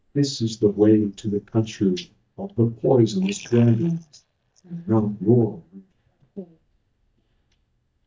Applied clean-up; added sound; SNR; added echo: neural mask model DeepFilterNet 3.